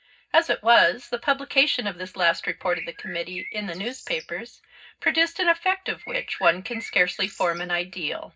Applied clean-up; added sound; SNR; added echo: none; Bird; 13 dB; reverberation time 0.4 s.